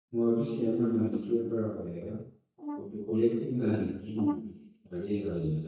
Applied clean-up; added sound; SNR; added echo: neural mask model DeepFilterNet 3.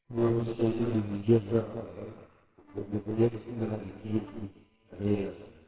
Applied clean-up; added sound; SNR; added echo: neural separator model SepFormer WHAMR!.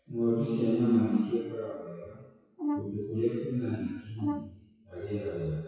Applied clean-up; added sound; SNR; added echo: classical method WPE with log-MMSE.